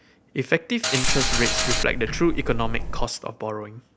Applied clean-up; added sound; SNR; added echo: none; Tick-tock + Mechanisms; -3 dB; none.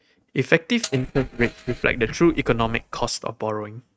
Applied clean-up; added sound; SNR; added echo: neural mask model RNNoise.